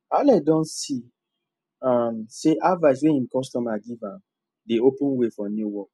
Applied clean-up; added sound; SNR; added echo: none; none; none; none.